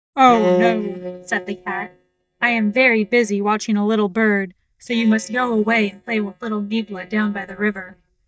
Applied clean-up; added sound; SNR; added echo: neural mask model DeepFilterNet 3.